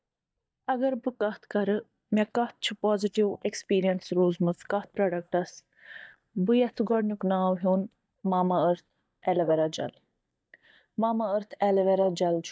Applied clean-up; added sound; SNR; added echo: neural mask model DeepFilterNet 3.